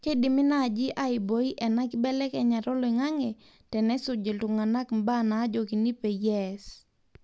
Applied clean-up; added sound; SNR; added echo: none; none; none; none.